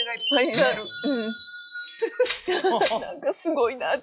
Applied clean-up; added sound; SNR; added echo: classical method log-MMSE.